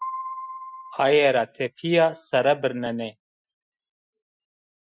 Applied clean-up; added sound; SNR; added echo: classical method Wiener filter.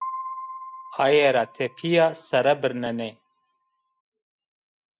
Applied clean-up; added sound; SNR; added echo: none; Piano; 14 dB; none.